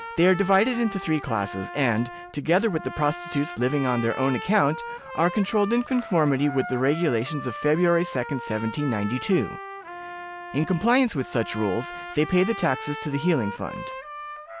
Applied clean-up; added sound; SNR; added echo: none; Trumpet; 12 dB; none.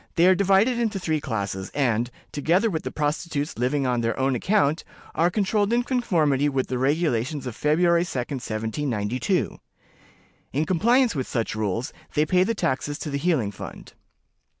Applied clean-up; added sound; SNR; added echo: none; none; none; none.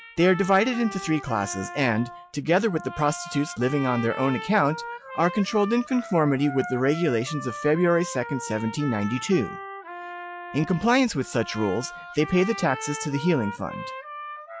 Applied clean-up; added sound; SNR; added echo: classical method log-MMSE.